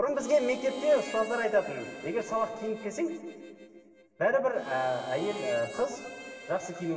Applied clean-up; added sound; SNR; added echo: none; Harmonica; 15 dB; reverberation time 2.2 s.